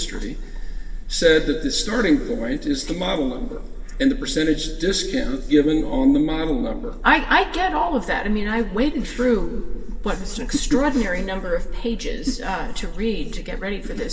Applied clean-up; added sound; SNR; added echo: none; none; none; reverberation time 2.7 s.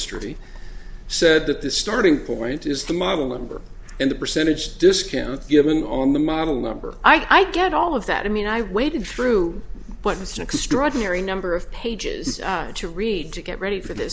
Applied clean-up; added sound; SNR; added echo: none; none; none; none.